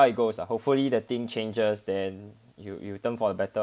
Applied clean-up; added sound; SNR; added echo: none; none; none; none.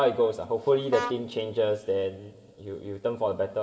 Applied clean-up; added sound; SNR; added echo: none; Vehicle horn, car horn, honking; 11 dB; reverberation time 1.5 s.